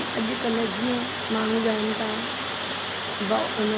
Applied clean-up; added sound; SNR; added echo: none; Water; 3 dB; none.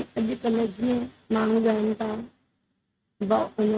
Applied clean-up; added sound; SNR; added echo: neural mask model RNNoise.